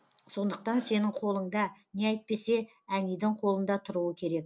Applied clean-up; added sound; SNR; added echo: none; none; none; none.